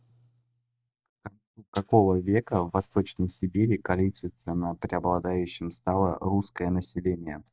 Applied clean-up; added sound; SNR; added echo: neural mask model DeepFilterNet 3.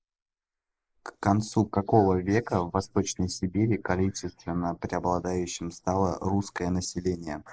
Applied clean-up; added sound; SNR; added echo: neural mask model Resemble Enhance denoiser.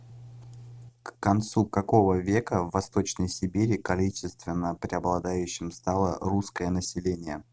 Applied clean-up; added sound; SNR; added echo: none; none; none; none.